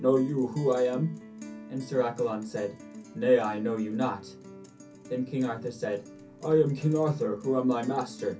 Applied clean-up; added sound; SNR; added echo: none; Guitar; 17 dB; reverberation time 0.3 s.